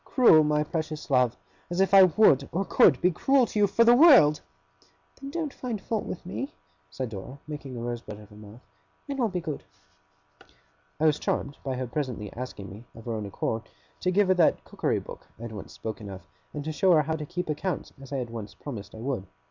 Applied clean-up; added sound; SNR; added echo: none; none; none; none.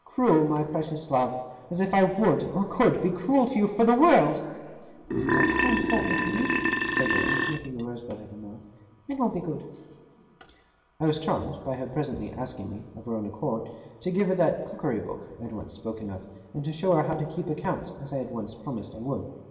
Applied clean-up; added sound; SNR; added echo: none; Burping, eructation; -2 dB; reverberation time 2.2 s.